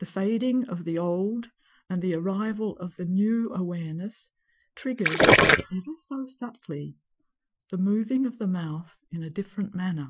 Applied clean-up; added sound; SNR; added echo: classical method Wiener filter.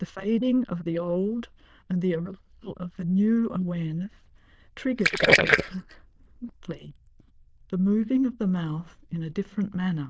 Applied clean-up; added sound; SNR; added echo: neural diffusion model UNIVERSE++.